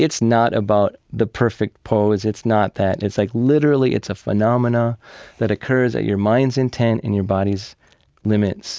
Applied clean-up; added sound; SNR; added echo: none; none; none; none.